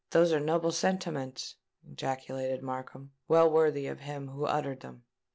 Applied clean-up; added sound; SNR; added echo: none; none; none; none.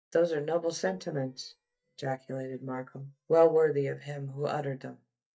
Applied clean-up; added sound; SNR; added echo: neural mask model DeepFilterNet 3.